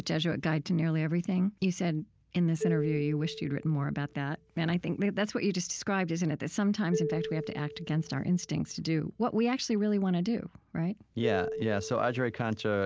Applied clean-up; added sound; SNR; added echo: none; Marimba, xylophone; 11 dB; none.